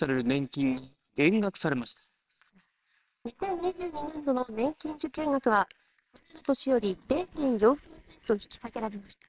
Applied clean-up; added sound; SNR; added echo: neural separator model SepFormer WHAMR!.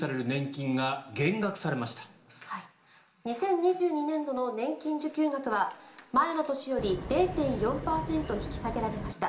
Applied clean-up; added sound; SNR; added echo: none; Wind; 6 dB; reverberation time 1.9 s.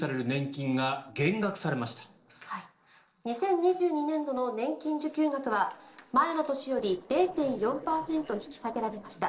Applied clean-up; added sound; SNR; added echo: neural separator model SepFormer DNS4.